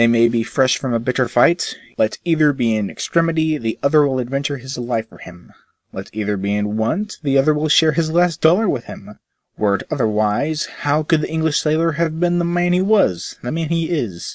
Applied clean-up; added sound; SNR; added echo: none; none; none; none.